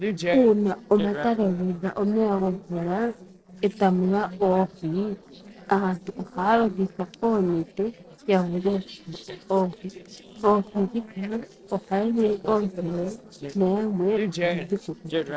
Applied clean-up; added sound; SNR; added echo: neural separator model SepFormer DNS4.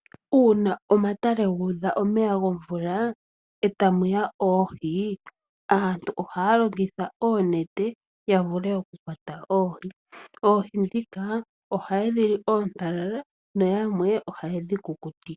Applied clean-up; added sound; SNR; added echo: none; none; none; none.